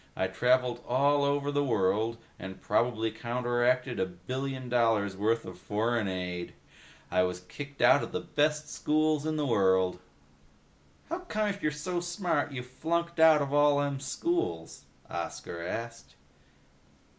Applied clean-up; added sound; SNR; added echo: none; none; none; none.